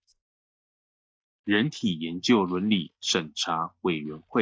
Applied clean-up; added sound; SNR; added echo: neural mask model DeepFilterNet 3.